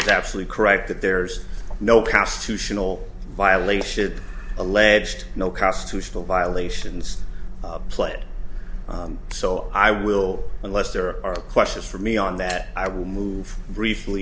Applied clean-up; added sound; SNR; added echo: none; none; none; none.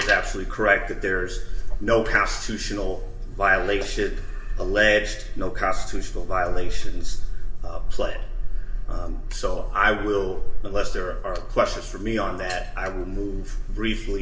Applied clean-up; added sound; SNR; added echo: none; none; none; reverberation time 0.8 s.